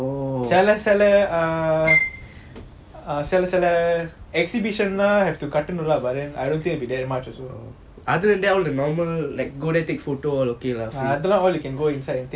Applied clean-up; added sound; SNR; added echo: none; Bowed string instrument; -2 dB; none.